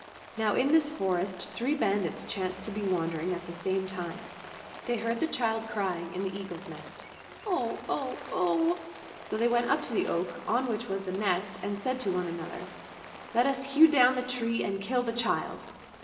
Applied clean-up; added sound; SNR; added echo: none; Rain; 15 dB; reverberation time 1.6 s.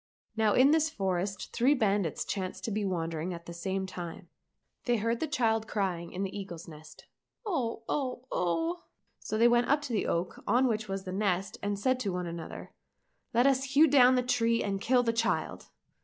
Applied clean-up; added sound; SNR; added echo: none; none; none; none.